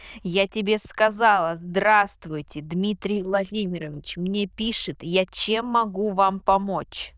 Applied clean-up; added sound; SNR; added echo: neural diffusion model UNIVERSE++.